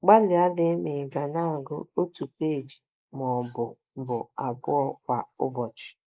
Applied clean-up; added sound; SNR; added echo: neural mask model Resemble Enhance denoiser.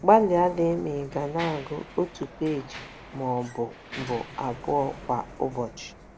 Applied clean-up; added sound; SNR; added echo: none; Mechanisms + Sliding door; 16 dB; none.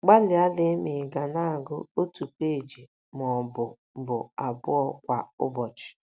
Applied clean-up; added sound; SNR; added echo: none; none; none; none.